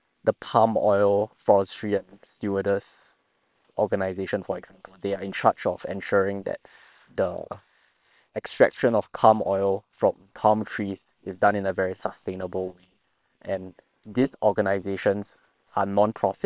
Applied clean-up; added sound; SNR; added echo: neural separator model SepFormer WHAM!.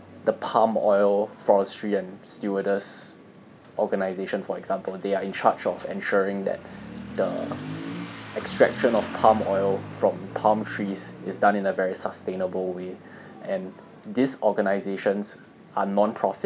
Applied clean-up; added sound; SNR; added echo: none; Motorcycle / Accelerating, revving, vroom; 15 dB; none.